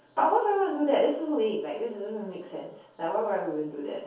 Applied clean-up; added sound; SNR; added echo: none; none; none; reverberation time 0.6 s.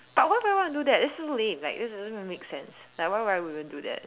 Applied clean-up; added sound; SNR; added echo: none; none; none; none.